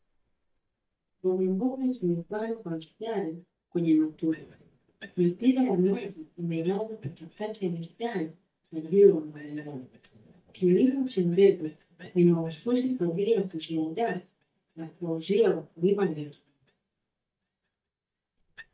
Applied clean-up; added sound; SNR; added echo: neural mask model DeepFilterNet 3.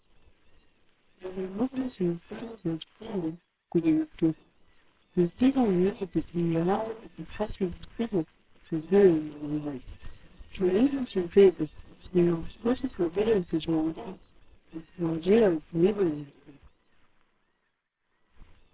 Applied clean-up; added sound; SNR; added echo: neural separator model SepFormer WHAMR!.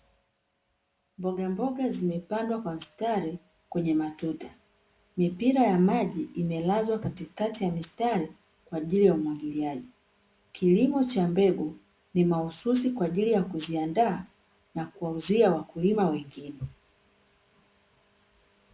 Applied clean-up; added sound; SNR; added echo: none; none; none; none.